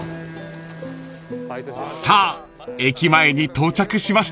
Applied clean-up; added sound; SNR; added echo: none; none; none; none.